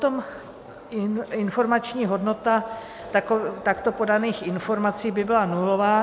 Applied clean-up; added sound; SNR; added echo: none; none; none; none.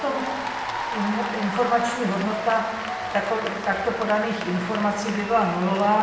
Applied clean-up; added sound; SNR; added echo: none; Applause / Cheering; 7 dB; reverberation time 1.1 s.